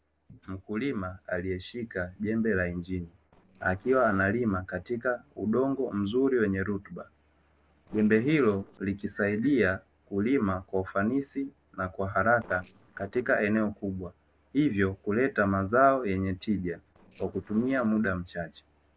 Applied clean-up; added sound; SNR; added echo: neural separator model SepFormer DNS4.